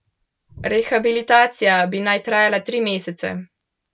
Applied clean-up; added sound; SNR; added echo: none; none; none; none.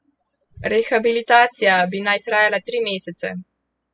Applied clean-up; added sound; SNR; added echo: classical method spectral subtraction.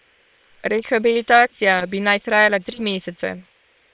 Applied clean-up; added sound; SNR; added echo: neural separator model SepFormer WHAM!.